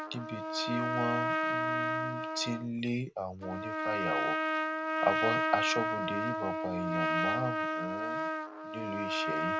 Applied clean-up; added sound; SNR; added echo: none; Trumpet; -4 dB; none.